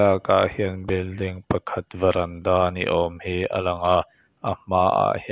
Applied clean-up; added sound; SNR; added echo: none; none; none; none.